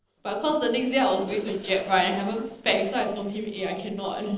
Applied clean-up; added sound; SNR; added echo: neural separator model SepFormer DNS4.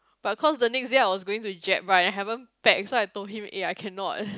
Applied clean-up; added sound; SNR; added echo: none; none; none; none.